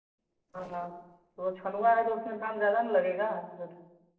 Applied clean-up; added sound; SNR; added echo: neural separator model SepFormer DNS4.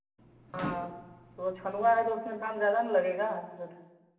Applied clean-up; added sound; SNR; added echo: none; Microwave oven; 15 dB; reverberation time 1.2 s.